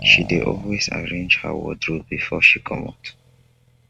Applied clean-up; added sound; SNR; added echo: neural mask model RNNoise.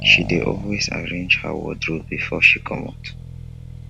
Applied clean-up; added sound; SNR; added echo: none; Accelerating, revving, vroom; 11 dB; none.